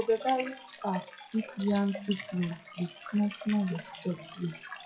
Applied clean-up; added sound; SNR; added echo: classical method WPE with log-MMSE.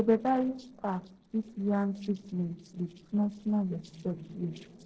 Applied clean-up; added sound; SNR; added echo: neural separator model SepFormer DNS4.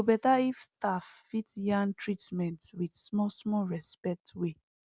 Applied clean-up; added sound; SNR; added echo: none; none; none; none.